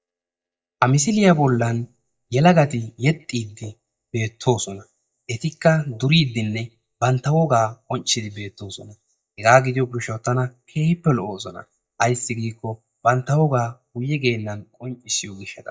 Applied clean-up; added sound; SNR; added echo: neural mask model DeepFilterNet 3.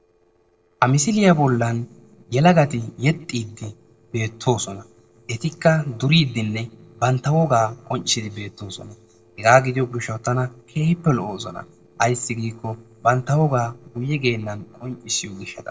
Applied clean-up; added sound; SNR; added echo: neural separator model SepFormer DNS4.